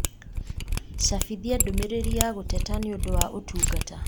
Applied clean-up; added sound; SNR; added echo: none; Mechanisms; -4 dB; none.